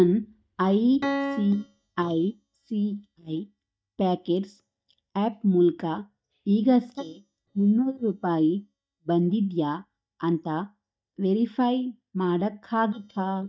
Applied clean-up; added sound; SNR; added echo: neural mask model DeepFilterNet 3.